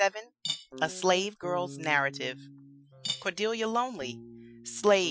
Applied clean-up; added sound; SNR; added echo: classical method Wiener filter.